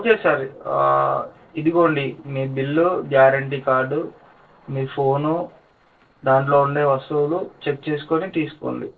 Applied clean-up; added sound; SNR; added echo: neural separator model SepFormer DNS4.